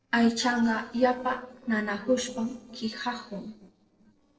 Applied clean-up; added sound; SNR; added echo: neural separator model SepFormer DNS4.